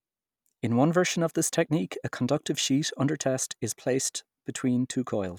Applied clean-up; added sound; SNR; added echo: none; none; none; none.